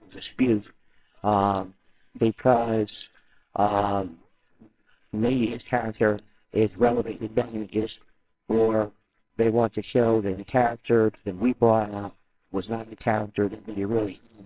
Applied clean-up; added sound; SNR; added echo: neural separator model SepFormer WHAMR!.